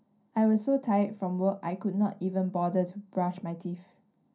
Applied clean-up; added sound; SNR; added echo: none; none; none; reverberation time 0.3 s.